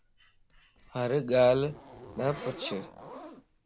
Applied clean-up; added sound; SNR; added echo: none; Zipper (clothing); 16 dB; none.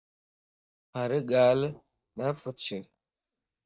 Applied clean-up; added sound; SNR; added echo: neural mask model DeepFilterNet 3.